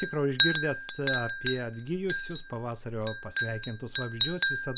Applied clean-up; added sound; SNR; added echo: none; Chink, clink; -2 dB; none.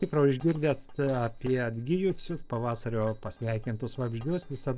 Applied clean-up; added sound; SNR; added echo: neural separator model SepFormer DNS4.